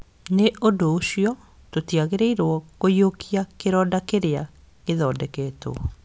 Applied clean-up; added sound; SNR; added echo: none; none; none; none.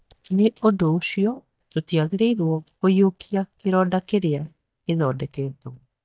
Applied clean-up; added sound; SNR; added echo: neural mask model DeepFilterNet 3.